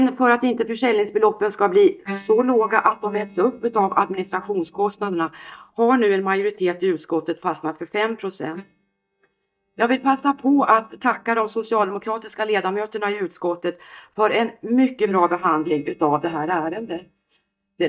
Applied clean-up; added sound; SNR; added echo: neural mask model DeepFilterNet 3.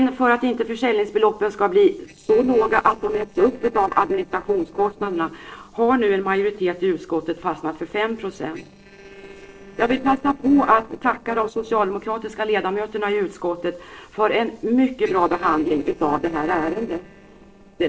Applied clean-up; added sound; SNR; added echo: neural separator model SepFormer DNS4.